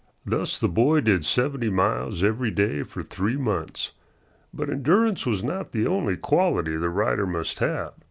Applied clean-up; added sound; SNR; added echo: none; none; none; none.